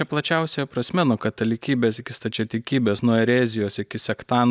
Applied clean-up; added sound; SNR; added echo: none; none; none; none.